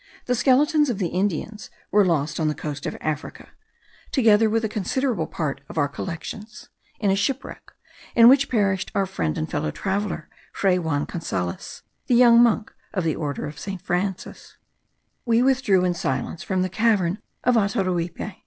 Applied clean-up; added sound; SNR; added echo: none; none; none; none.